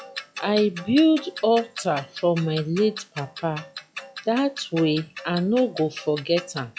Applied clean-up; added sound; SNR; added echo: classical method log-MMSE.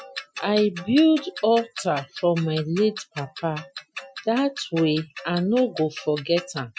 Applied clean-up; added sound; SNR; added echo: classical method Wiener filter.